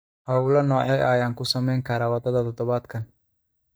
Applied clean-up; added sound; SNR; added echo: neural mask model DeepFilterNet 3.